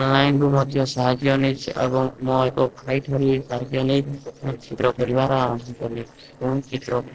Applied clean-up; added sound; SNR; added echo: neural separator model SepFormer DNS4.